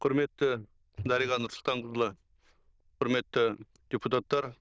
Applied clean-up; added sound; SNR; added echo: neural diffusion model UNIVERSE++.